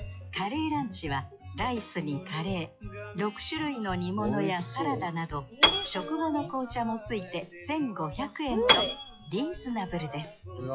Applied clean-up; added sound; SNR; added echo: classical method log-MMSE.